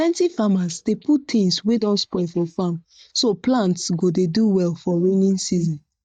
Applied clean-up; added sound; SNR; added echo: neural mask model DeepFilterNet 3.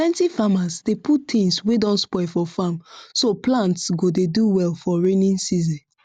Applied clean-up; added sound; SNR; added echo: none; none; none; none.